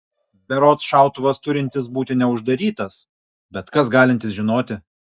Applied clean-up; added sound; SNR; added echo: neural mask model DeepFilterNet 3.